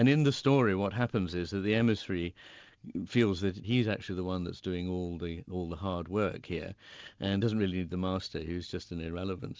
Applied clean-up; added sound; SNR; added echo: none; none; none; none.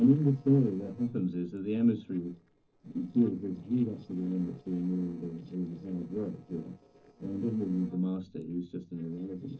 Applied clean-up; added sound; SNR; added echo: neural separator model SepFormer DNS4.